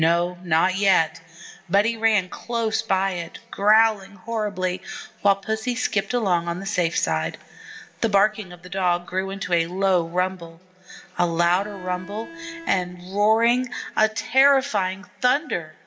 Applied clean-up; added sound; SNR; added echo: none; Bowed string instrument; 17 dB; reverberation time 2.2 s.